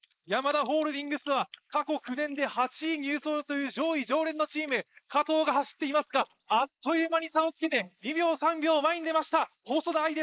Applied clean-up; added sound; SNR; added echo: neural mask model Resemble Enhance denoiser.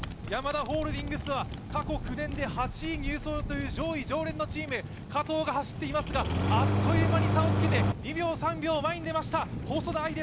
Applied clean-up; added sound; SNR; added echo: none; Engine starting; -4 dB; none.